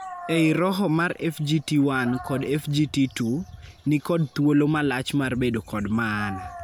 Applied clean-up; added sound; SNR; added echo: none; Dog; 19 dB; none.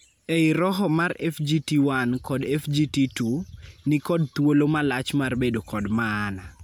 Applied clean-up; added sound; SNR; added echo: none; none; none; none.